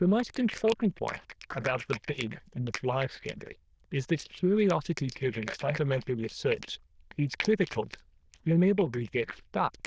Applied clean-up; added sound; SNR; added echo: neural diffusion model UNIVERSE++.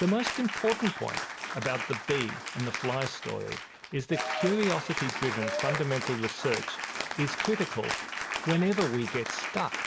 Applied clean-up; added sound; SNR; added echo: none; Applause / Cheering; 4 dB; none.